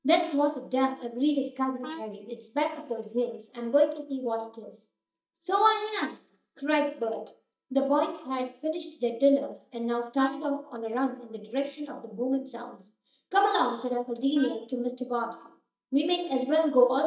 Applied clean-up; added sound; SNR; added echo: neural mask model DeepFilterNet 3.